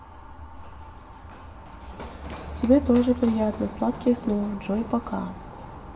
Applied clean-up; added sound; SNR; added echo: none; Run; 16 dB; reverberation time 2.7 s.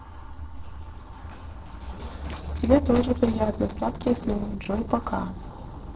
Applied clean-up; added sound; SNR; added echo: neural separator model SepFormer DNS4.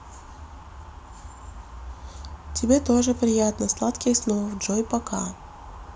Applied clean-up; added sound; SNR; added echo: none; none; none; none.